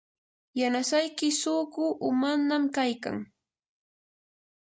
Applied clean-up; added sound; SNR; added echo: none; none; none; none.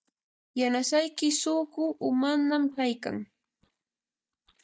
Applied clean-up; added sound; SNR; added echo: neural mask model DeepFilterNet 3.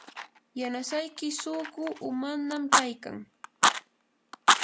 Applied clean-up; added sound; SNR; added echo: none; Fire; -5 dB; none.